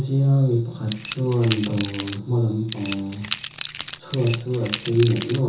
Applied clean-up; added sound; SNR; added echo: none; Rattle / Keys jangling; 11 dB; reverberation time 0.7 s.